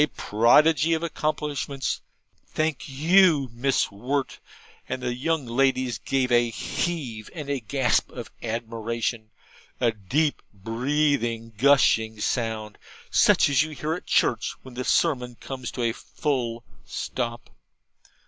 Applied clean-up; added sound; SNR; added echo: none; none; none; none.